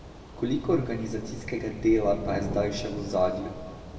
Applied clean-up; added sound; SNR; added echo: none; Thunder / Rain; 10 dB; reverberation time 1.7 s.